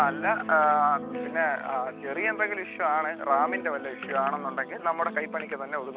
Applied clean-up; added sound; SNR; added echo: none; Keyboard (musical); 11 dB; none.